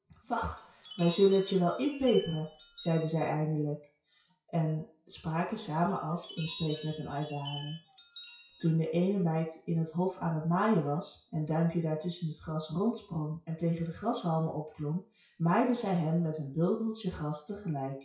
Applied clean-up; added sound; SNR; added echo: classical method WPE with log-MMSE.